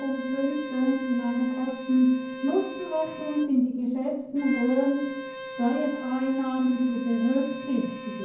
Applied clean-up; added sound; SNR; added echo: none; Bowed string instrument; 12 dB; reverberation time 0.9 s.